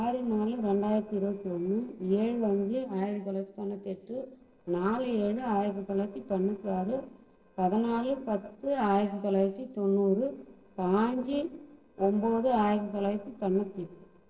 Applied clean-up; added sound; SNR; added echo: neural separator model SepFormer DNS4.